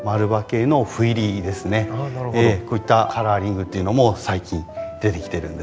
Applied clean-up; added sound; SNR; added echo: none; none; none; none.